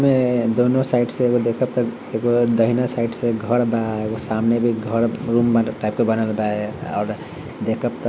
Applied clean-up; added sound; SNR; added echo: none; none; none; none.